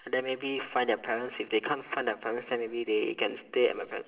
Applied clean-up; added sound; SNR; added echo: none; none; none; reverberation time 2.2 s.